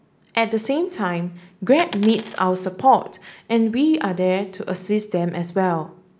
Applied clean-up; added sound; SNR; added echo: none; Coin (dropping); 12 dB; none.